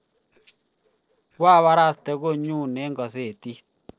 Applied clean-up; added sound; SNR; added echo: neural separator model SepFormer DNS4.